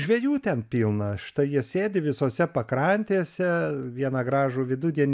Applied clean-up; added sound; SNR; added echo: none; none; none; none.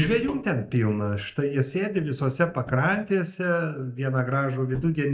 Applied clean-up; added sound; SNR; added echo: neural mask model DeepFilterNet 3.